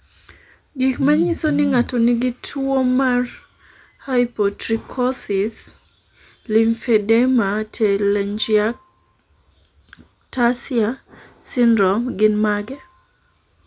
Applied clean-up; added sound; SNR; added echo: none; none; none; none.